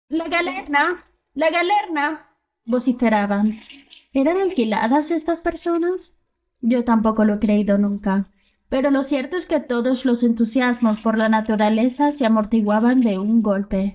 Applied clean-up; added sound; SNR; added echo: neural mask model DeepFilterNet 3.